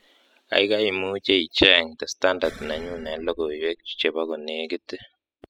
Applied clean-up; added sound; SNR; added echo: classical method spectral subtraction.